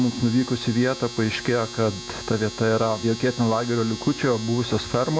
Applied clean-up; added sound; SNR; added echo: none; Domestic sounds, home sounds; 13 dB; none.